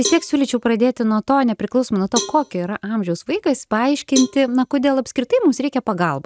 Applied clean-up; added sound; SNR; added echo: neural mask model RNNoise.